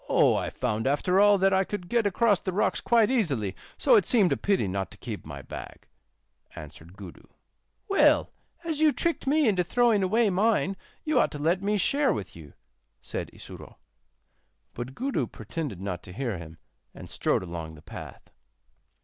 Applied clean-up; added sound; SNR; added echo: none; none; none; none.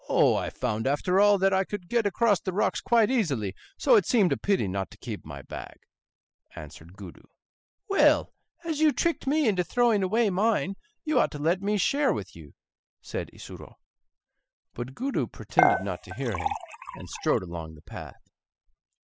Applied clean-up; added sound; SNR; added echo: classical method spectral subtraction.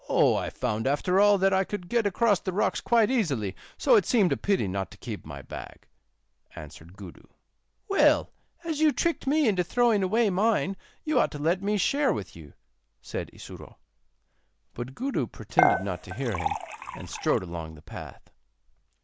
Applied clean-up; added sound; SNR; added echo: none; Dishes, pots, and pans / Chink, clink; 2 dB; none.